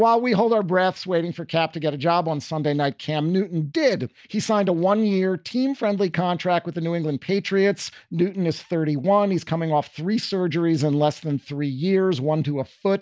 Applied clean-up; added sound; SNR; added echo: none; none; none; none.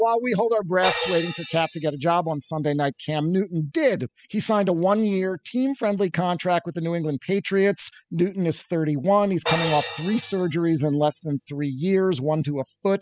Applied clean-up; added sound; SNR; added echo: classical method spectral subtraction.